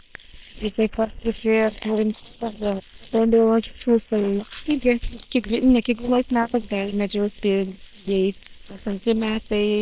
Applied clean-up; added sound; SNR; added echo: neural separator model SepFormer WHAM!.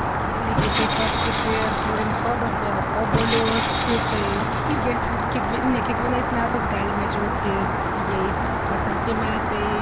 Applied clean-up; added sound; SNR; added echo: none; Rain + Tools; -5 dB; none.